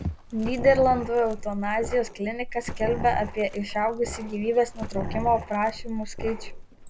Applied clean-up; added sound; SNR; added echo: none; Growling + Livestock, farm animals, working animals; 8 dB; none.